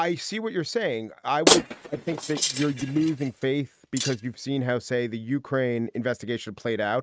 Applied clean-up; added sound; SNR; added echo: neural mask model RNNoise.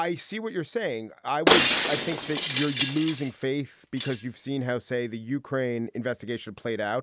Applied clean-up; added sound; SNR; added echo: none; Shatter; -4 dB; none.